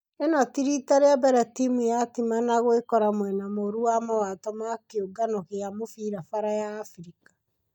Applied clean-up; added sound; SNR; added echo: neural mask model DeepFilterNet 3.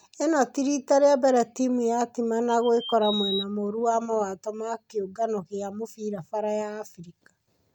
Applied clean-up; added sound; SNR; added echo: none; Bird vocalization, bird call, bird song; 7 dB; none.